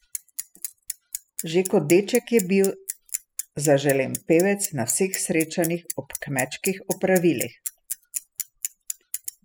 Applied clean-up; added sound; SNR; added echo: classical method spectral subtraction.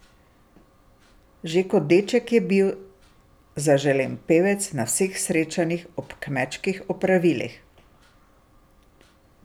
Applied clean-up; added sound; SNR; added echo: none; none; none; none.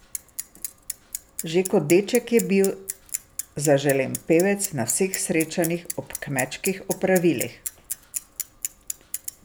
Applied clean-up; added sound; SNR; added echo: none; Bicycle; 11 dB; none.